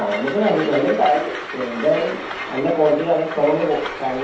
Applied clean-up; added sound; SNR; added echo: none; Train; 10 dB; reverberation time 0.6 s.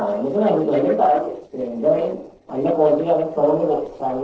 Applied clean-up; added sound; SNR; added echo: neural separator model SepFormer DNS4.